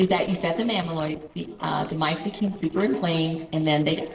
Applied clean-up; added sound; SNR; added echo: neural separator model SepFormer DNS4.